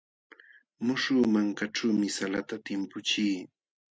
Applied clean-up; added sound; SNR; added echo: none; none; none; none.